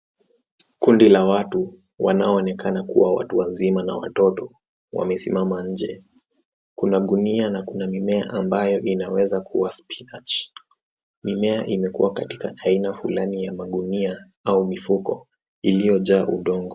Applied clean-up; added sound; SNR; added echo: none; none; none; none.